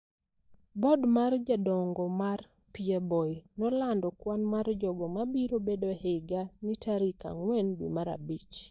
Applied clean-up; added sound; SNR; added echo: neural mask model DeepFilterNet 3.